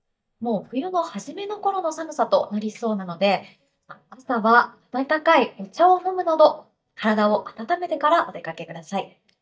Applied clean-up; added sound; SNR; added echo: neural mask model DeepFilterNet 3.